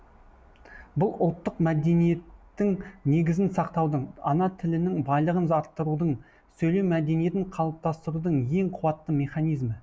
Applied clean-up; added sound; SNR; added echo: none; none; none; none.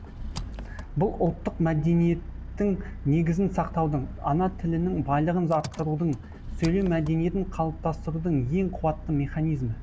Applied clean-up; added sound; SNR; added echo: none; Engine; 11 dB; none.